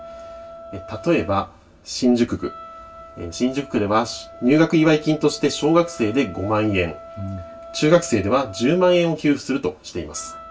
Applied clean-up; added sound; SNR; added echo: none; Wind instrument, woodwind instrument; 19 dB; reverberation time 0.1 s.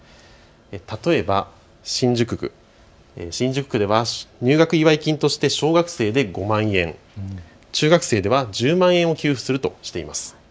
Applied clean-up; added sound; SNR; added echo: none; none; none; none.